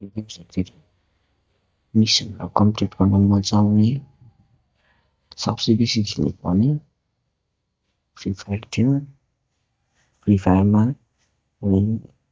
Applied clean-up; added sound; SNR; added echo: neural mask model DeepFilterNet 3.